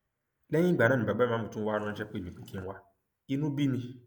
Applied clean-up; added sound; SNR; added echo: neural mask model Resemble Enhance denoiser.